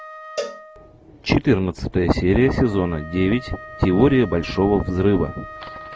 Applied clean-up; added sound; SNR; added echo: none; Cowbell + Wind instrument, woodwind instrument; 17 dB; none.